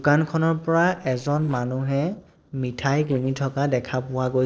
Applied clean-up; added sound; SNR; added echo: neural separator model SepFormer DNS4.